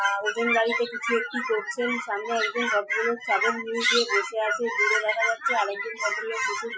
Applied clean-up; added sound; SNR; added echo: classical method Wiener filter.